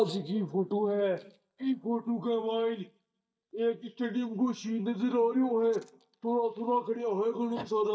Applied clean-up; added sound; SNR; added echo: neural mask model DeepFilterNet 3.